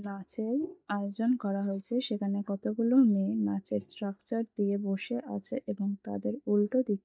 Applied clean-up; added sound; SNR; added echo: neural mask model DeepFilterNet 3.